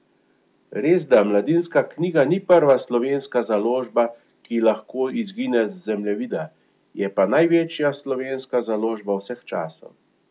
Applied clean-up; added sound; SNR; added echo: none; none; none; none.